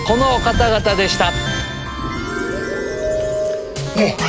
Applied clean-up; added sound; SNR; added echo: none; Thunder; 10 dB; none.